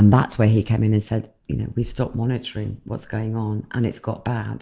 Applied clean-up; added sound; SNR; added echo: none; none; none; none.